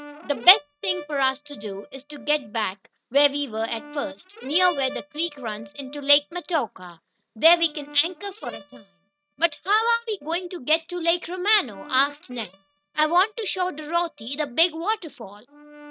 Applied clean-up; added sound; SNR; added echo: neural mask model RNNoise.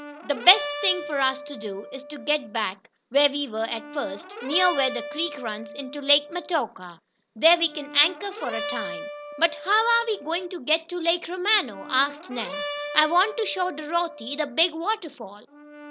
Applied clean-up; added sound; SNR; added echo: none; Brass instrument; 11 dB; none.